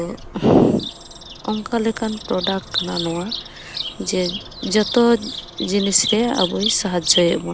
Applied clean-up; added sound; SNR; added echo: none; Bird vocalization, bird call, bird song; 9 dB; none.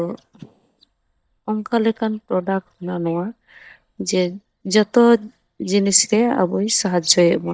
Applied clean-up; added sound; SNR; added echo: neural mask model DeepFilterNet 3.